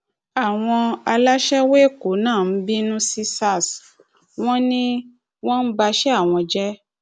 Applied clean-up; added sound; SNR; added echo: none; none; none; none.